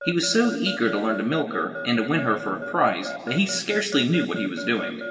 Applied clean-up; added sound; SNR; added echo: none; Alarm / Keyboard (musical); 11 dB; reverberation time 1.9 s.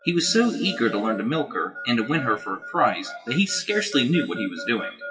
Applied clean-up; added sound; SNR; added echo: classical method WPE with log-MMSE.